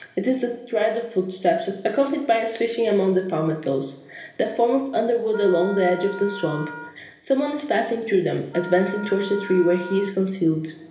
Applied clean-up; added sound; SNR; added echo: none; Wind instrument, woodwind instrument; 14 dB; reverberation time 1.0 s.